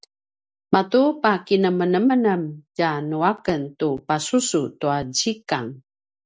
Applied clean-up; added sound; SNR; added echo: none; none; none; none.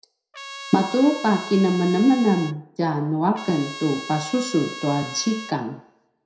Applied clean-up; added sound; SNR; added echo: none; Trumpet; 14 dB; reverberation time 0.6 s.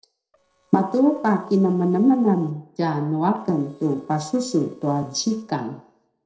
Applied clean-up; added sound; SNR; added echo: neural separator model SepFormer DNS4.